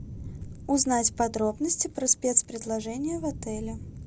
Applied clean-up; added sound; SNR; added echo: none; Thunder; 13 dB; none.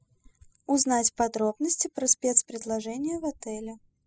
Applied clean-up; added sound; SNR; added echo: classical method spectral subtraction.